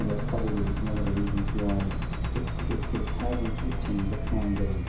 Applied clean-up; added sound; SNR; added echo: none; Engine; -3 dB; reverberation time 0.6 s.